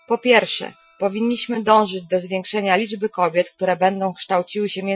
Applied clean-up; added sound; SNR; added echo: classical method Wiener filter.